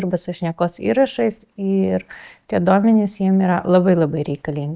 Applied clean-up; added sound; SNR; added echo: none; none; none; none.